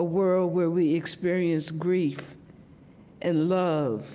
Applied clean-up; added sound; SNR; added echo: none; none; none; none.